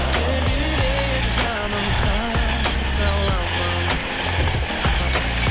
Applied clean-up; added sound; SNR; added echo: none; Train; 4 dB; none.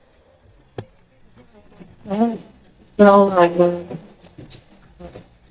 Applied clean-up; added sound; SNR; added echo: neural mask model DeepFilterNet 3.